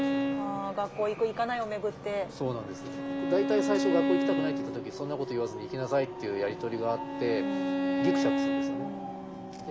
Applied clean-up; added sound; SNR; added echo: none; Bowed string instrument; 0 dB; none.